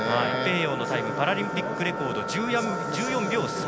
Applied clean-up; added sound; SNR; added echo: none; Wind instrument, woodwind instrument; 6 dB; none.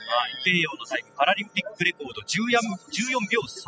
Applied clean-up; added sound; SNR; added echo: classical method spectral subtraction.